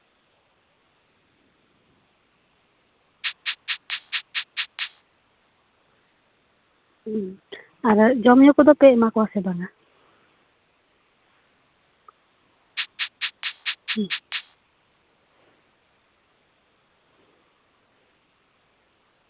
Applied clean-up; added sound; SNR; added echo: none; Rattle (instrument); -3 dB; none.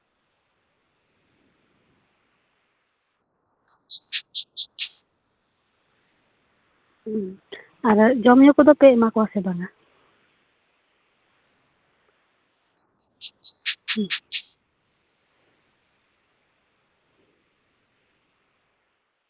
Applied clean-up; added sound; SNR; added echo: neural mask model Resemble Enhance denoiser.